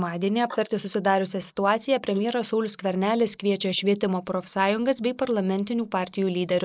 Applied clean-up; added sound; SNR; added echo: neural mask model Resemble Enhance denoiser.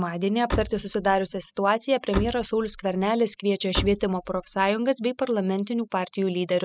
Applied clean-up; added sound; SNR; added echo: classical method spectral subtraction.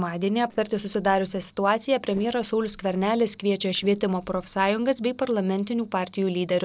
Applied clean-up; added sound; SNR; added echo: neural separator model SepFormer DNS4.